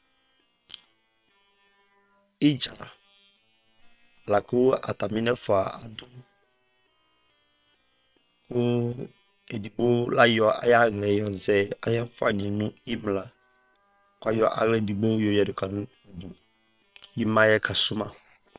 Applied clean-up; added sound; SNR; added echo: neural separator model SepFormer WHAM!.